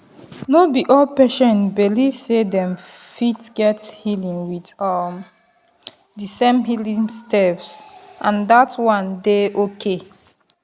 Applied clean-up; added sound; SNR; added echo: none; none; none; none.